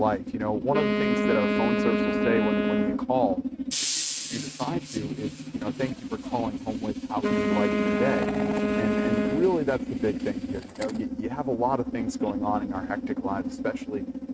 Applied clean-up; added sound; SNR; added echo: neural mask model RNNoise.